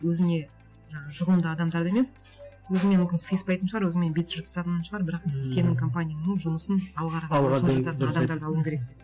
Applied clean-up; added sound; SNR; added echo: none; none; none; none.